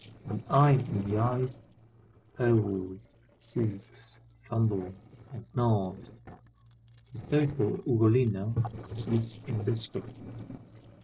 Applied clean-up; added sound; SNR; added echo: neural separator model SepFormer DNS4.